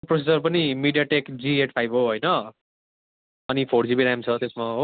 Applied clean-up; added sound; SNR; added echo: none; none; none; none.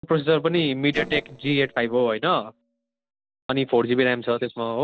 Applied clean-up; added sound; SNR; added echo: neural separator model SepFormer DNS4.